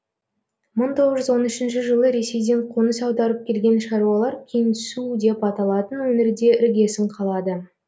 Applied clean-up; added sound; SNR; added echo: none; none; none; none.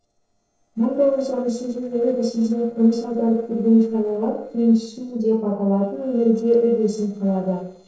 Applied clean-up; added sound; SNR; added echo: neural separator model SepFormer DNS4.